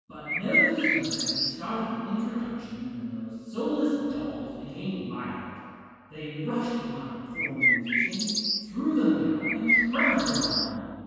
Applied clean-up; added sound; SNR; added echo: none; Bird; -3 dB; reverberation time 2.1 s.